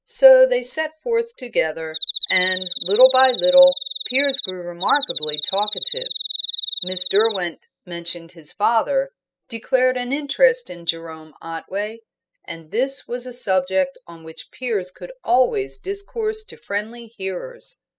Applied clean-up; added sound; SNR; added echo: classical method spectral subtraction.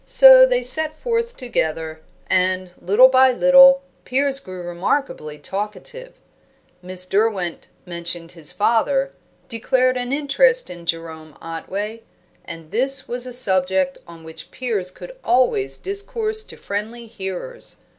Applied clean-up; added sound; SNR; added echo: none; none; none; none.